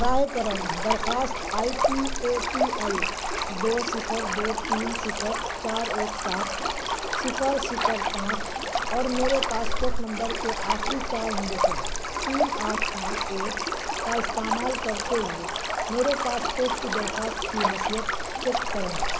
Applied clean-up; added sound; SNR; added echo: none; Stream; -3 dB; none.